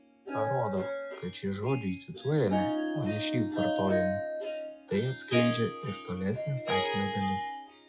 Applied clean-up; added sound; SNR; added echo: classical method log-MMSE.